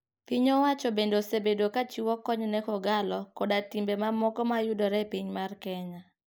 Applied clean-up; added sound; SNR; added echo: neural mask model Resemble Enhance denoiser.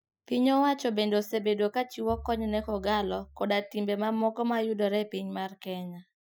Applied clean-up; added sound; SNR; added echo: classical method Wiener filter.